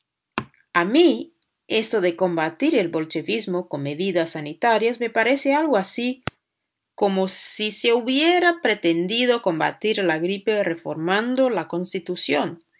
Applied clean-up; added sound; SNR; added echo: none; none; none; none.